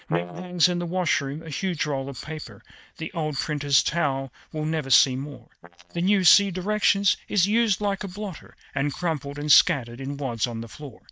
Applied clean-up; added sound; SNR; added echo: neural mask model DeepFilterNet 3.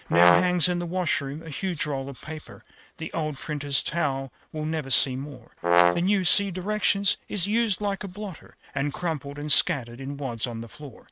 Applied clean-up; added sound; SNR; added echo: neural mask model RNNoise.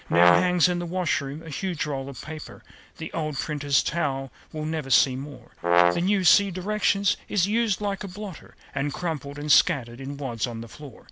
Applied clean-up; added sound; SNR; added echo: none; Brass instrument; -4 dB; none.